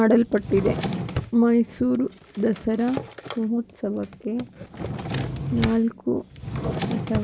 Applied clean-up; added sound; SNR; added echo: none; Drawer open or close; 7 dB; none.